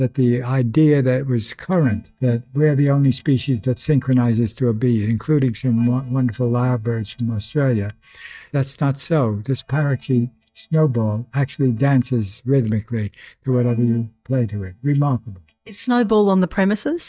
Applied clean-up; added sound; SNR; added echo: neural mask model DeepFilterNet 3.